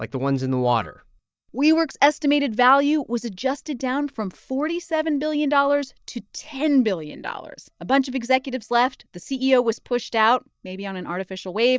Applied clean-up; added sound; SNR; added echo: neural mask model DeepFilterNet 3.